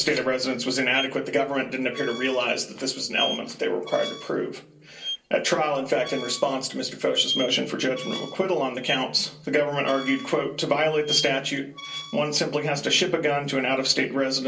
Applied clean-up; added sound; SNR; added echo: none; Squeak; 12 dB; reverberation time 0.3 s.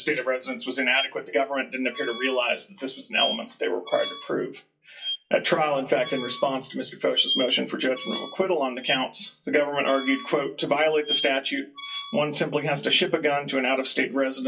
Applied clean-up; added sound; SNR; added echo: classical method WPE with log-MMSE.